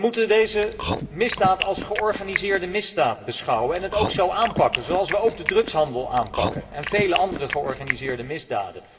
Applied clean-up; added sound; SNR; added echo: none; Chewing, mastication; 7 dB; reverberation time 2.5 s.